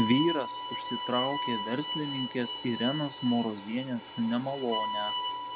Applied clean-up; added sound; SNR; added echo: none; Bowed string instrument; 5 dB; none.